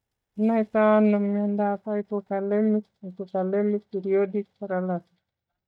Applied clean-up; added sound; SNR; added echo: neural mask model DeepFilterNet 3.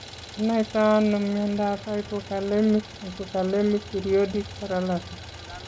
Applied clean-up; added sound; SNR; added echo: none; Idling; 15 dB; none.